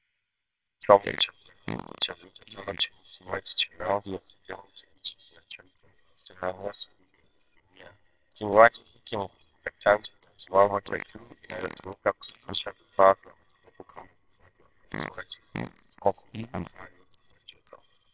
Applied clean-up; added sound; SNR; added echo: neural separator model SepFormer WHAMR!.